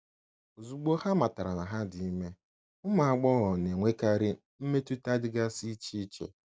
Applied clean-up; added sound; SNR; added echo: none; none; none; none.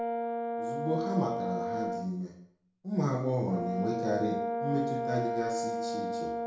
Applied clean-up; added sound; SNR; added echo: none; Brass instrument; 0 dB; reverberation time 0.5 s.